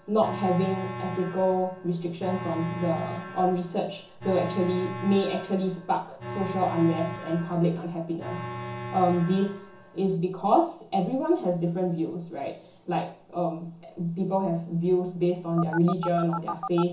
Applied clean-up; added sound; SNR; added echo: none; Alarm; 12 dB; reverberation time 0.7 s.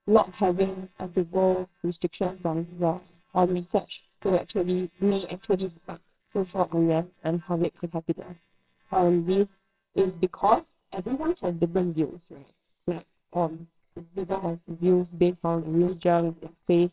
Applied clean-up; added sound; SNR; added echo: neural separator model SepFormer WHAMR!.